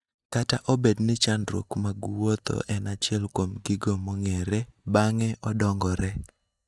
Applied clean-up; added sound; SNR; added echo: neural mask model DeepFilterNet 3.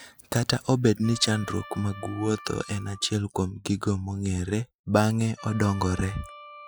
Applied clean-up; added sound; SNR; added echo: classical method Wiener filter.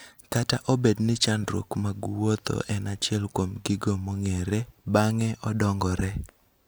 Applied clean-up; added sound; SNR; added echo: none; none; none; none.